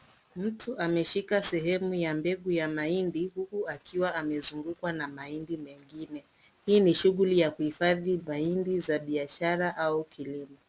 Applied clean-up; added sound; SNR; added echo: none; none; none; none.